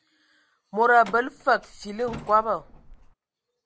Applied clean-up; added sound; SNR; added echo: none; Truck; 19 dB; none.